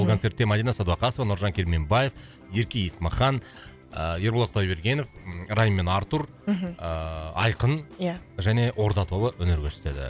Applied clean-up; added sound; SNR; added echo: none; none; none; none.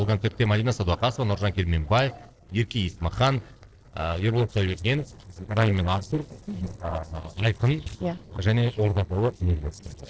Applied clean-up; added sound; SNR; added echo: neural separator model SepFormer DNS4.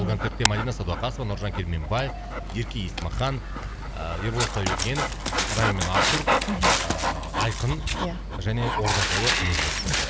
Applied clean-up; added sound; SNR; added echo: none; Dog; -2 dB; none.